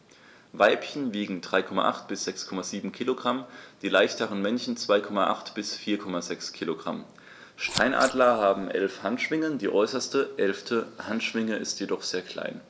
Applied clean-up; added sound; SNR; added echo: none; Scissors; 9 dB; none.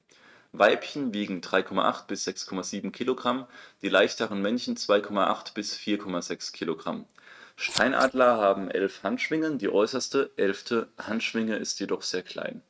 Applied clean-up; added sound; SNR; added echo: neural mask model RNNoise.